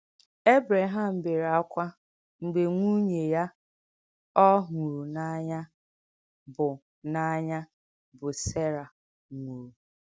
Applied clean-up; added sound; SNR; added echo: none; none; none; none.